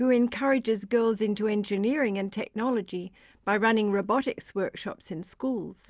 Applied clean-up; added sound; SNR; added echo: none; none; none; none.